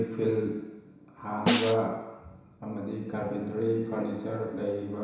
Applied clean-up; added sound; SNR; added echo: none; Snare drum; -2 dB; reverberation time 1.0 s.